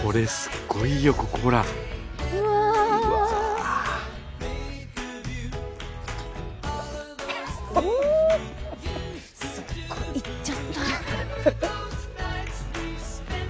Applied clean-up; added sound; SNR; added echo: none; none; none; none.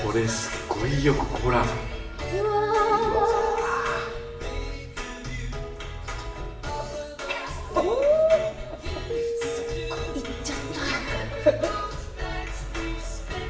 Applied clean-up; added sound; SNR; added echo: none; Keyboard (musical); 11 dB; reverberation time 0.8 s.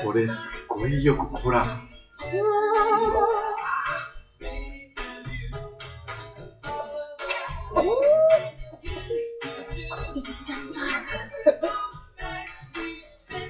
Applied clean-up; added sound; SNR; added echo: classical method WPE with log-MMSE.